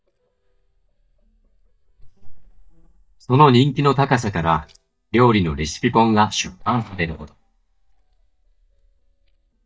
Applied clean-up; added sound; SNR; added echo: neural mask model DeepFilterNet 3.